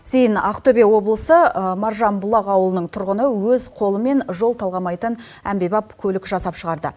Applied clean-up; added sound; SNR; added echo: none; none; none; none.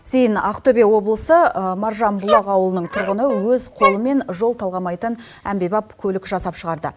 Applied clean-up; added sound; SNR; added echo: none; Dog; 6 dB; none.